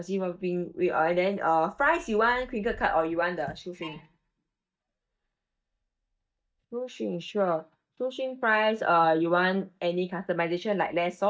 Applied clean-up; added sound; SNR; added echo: neural mask model DeepFilterNet 3.